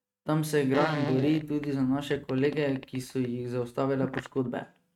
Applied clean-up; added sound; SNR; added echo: neural mask model RNNoise.